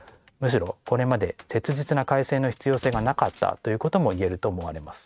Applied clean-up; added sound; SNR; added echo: neural mask model RNNoise.